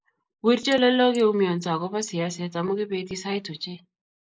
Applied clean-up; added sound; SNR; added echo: neural mask model Resemble Enhance denoiser.